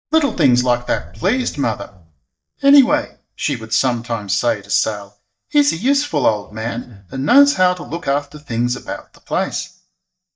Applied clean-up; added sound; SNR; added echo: neural mask model DeepFilterNet 3.